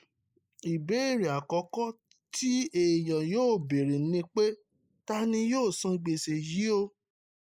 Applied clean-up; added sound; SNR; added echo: neural mask model Resemble Enhance denoiser.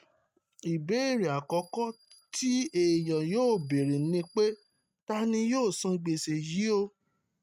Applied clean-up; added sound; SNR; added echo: neural mask model RNNoise.